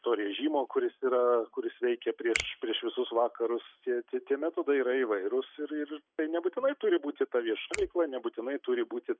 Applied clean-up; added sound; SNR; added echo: neural mask model RNNoise.